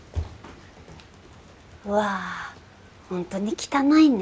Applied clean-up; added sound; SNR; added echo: none; none; none; none.